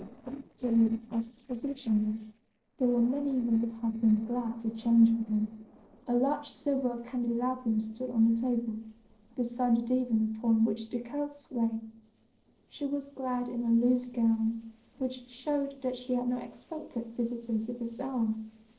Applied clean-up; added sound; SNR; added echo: neural separator model SepFormer DNS4.